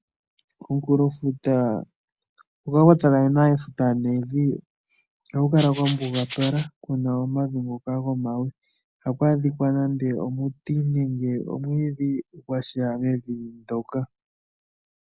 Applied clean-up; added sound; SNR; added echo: none; Rattle (instrument); 11 dB; none.